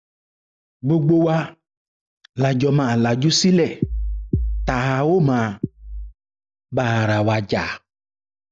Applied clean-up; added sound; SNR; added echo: neural mask model DeepFilterNet 3.